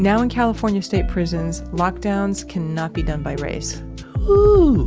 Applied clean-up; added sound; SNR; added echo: none; none; none; none.